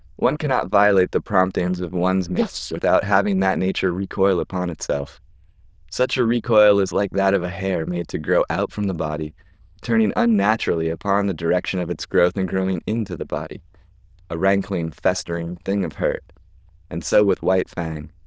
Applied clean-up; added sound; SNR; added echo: neural diffusion model UNIVERSE++.